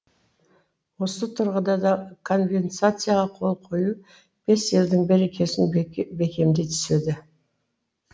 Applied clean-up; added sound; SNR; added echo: none; none; none; none.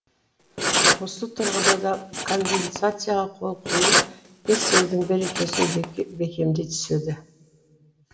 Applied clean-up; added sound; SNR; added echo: none; Writing; -2 dB; reverberation time 0.7 s.